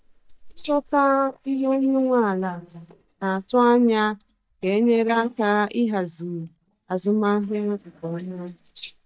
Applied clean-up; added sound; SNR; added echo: neural mask model DeepFilterNet 3.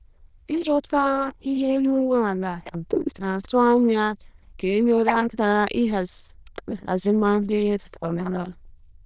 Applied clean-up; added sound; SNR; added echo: neural diffusion model UNIVERSE++.